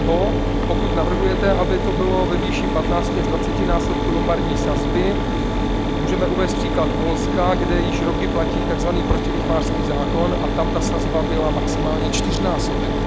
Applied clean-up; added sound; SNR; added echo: none; Mechanisms; -4 dB; none.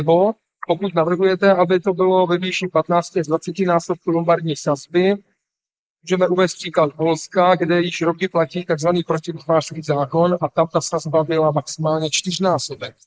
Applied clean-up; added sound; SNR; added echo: neural mask model Resemble Enhance denoiser.